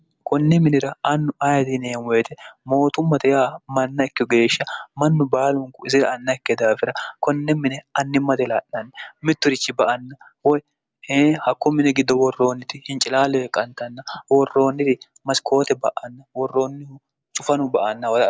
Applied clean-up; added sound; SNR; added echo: none; none; none; none.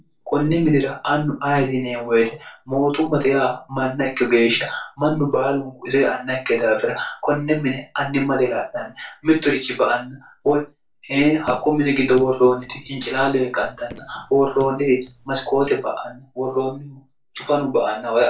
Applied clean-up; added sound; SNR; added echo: neural separator model SepFormer DNS4.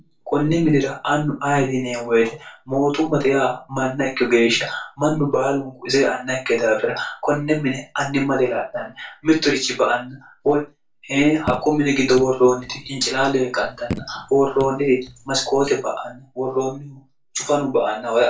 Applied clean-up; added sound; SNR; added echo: none; Raindrop / Drip; 14 dB; reverberation time 0.2 s.